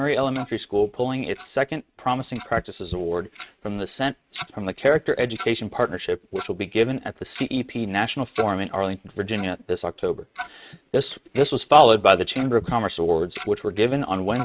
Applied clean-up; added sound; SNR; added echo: neural mask model RNNoise.